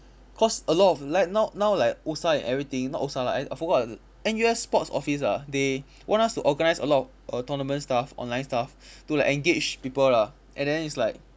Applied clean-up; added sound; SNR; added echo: none; none; none; none.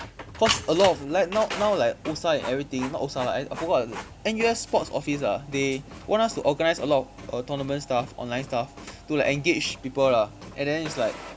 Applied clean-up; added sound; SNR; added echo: none; Printer; 12 dB; none.